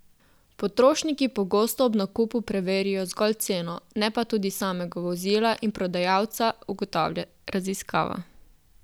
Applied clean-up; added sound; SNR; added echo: none; none; none; none.